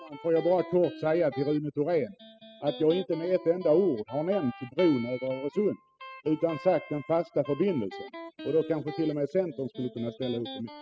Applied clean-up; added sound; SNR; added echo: classical method spectral subtraction.